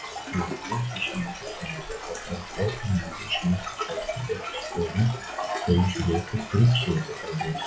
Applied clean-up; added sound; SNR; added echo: classical method log-MMSE.